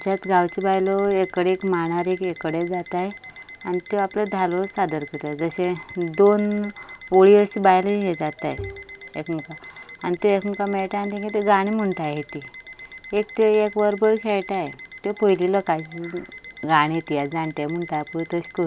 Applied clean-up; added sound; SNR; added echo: none; Alarm + Bowed string instrument; 18 dB; none.